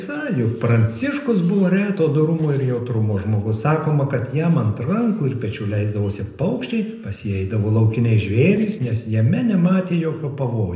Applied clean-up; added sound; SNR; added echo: neural separator model SepFormer DNS4.